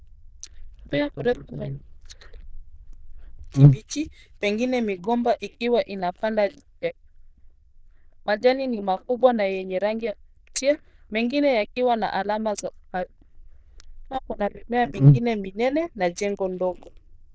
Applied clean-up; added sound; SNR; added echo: neural diffusion model UNIVERSE++.